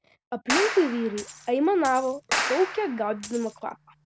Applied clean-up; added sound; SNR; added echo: none; Coin (dropping) + Clapping; 6 dB; none.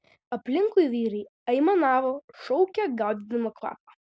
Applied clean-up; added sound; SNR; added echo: none; none; none; none.